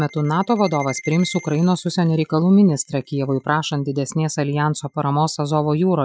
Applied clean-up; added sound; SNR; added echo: classical method Wiener filter.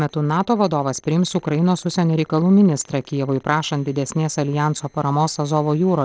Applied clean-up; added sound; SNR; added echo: neural separator model SepFormer DNS4.